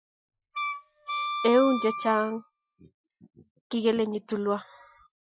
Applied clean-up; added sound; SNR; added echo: classical method Wiener filter.